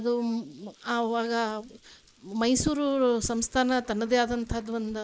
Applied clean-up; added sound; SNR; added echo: neural mask model Resemble Enhance denoiser.